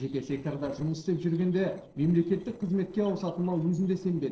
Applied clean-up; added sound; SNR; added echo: neural separator model SepFormer DNS4.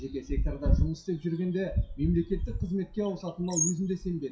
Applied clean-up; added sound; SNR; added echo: classical method WPE with log-MMSE.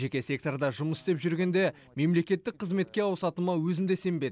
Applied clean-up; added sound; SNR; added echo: none; none; none; none.